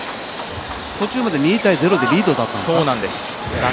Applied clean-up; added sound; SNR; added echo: none; Fixed-wing aircraft, airplane; 12 dB; none.